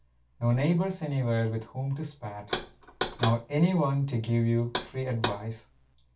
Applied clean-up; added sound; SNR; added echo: none; Knock; 8 dB; reverberation time 0.2 s.